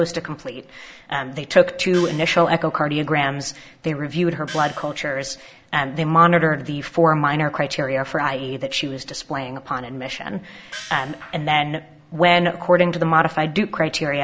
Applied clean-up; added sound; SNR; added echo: none; Gong; 18 dB; none.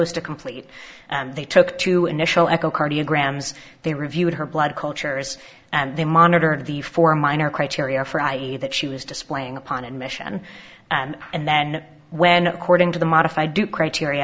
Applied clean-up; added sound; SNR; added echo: none; none; none; none.